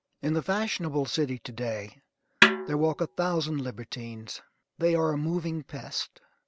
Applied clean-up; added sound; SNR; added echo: none; Snare drum; -2 dB; none.